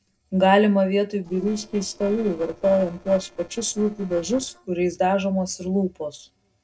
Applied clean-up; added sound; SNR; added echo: neural separator model SepFormer DNS4.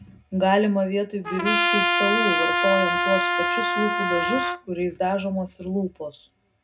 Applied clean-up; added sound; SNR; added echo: none; Trumpet; -2 dB; reverberation time 0.2 s.